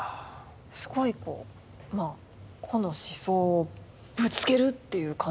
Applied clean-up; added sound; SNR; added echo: none; none; none; none.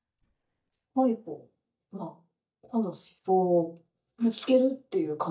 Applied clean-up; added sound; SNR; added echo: neural mask model DeepFilterNet 3.